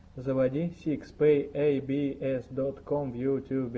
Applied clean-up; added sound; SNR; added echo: none; none; none; none.